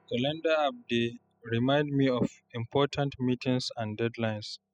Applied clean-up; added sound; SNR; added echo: classical method spectral subtraction.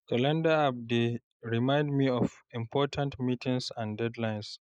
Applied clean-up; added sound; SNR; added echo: neural mask model Resemble Enhance denoiser.